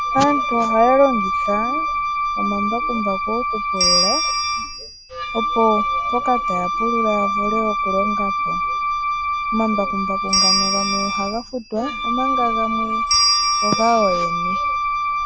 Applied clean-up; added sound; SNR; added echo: none; Bell + Wind instrument, woodwind instrument; -3 dB; none.